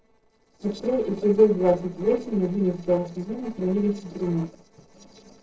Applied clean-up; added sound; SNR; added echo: neural separator model SepFormer DNS4.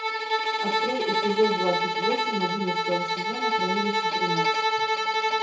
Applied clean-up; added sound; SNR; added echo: none; Bowed string instrument; -5 dB; reverberation time 0.6 s.